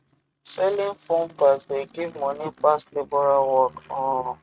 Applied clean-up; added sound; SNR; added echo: neural mask model RNNoise.